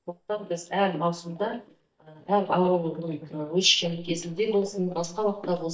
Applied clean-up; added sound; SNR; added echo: neural mask model DeepFilterNet 3.